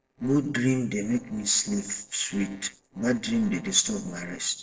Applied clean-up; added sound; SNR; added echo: neural separator model SepFormer DNS4.